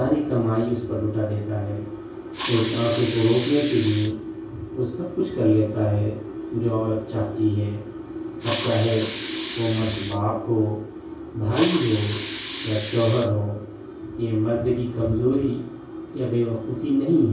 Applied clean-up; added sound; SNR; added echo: none; Hiss; 2 dB; reverberation time 0.6 s.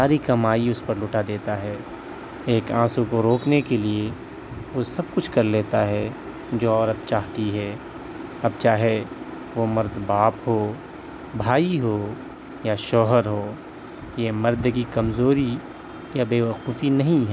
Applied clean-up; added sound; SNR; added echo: none; none; none; none.